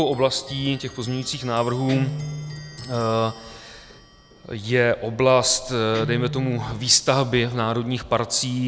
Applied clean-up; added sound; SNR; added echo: none; Clock + Guitar; 13 dB; none.